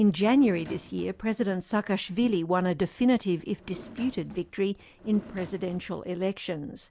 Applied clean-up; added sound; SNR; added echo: none; Drawer open or close; 19 dB; none.